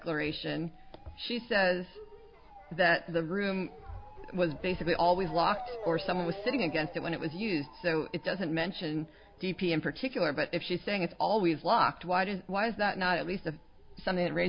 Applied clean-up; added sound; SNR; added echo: none; Motor vehicle (road) / Siren; 17 dB; none.